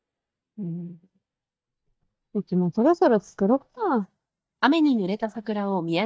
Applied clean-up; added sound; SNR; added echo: neural mask model DeepFilterNet 3.